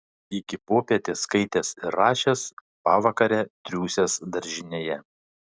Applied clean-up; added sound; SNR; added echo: none; none; none; none.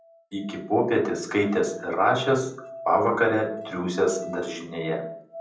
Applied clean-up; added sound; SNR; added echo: none; Musical instrument; 15 dB; reverberation time 0.6 s.